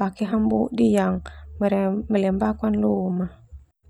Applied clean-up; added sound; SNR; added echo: none; none; none; none.